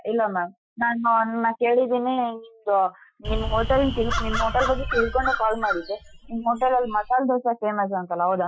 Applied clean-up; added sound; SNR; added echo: classical method Wiener filter.